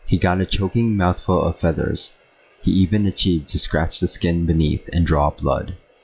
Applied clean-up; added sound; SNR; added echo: classical method log-MMSE.